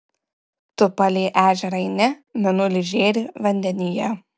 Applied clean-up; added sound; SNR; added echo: none; none; none; none.